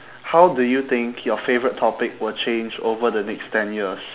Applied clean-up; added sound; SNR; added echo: none; none; none; none.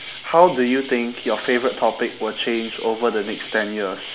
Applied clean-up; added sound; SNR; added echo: none; Insect; 16 dB; none.